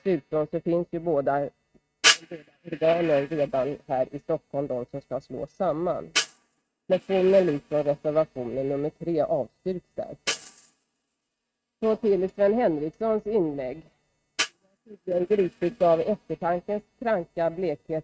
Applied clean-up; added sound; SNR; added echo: neural mask model RNNoise.